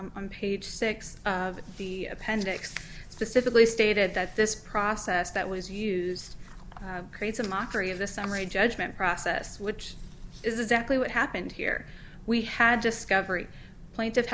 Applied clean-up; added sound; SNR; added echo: none; none; none; none.